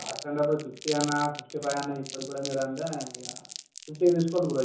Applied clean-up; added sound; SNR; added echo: none; Crumpling, crinkling; 12 dB; reverberation time 0.7 s.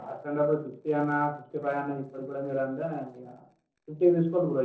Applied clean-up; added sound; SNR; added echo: neural separator model SepFormer DNS4.